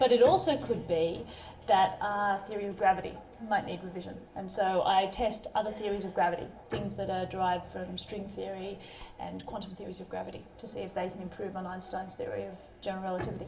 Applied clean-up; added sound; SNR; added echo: none; Bowed string instrument; 18 dB; reverberation time 0.7 s.